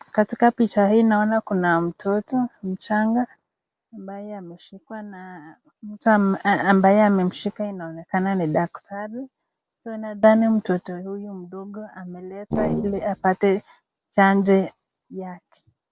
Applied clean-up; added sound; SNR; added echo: neural separator model SepFormer DNS4.